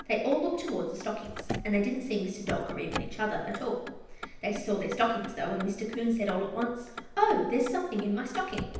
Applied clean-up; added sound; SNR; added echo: none; Motor vehicle (road); 11 dB; reverberation time 0.9 s.